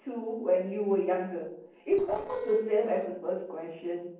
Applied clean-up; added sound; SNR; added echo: neural separator model SepFormer DNS4.